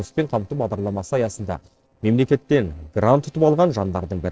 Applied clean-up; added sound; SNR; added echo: neural separator model SepFormer DNS4.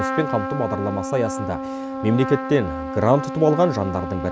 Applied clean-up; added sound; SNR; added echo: none; Trumpet; 6 dB; none.